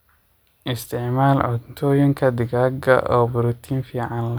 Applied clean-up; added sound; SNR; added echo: none; none; none; none.